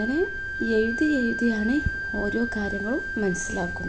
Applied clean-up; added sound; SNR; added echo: none; Wind instrument, woodwind instrument; 5 dB; none.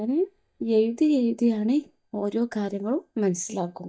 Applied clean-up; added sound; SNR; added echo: neural mask model DeepFilterNet 3.